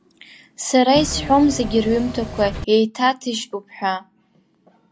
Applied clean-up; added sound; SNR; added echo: none; Engine / Mechanisms; 9 dB; none.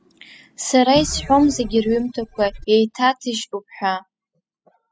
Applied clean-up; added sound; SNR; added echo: classical method spectral subtraction.